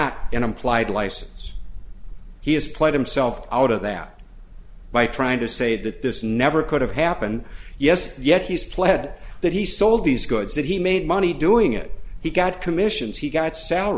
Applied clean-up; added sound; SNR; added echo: none; none; none; none.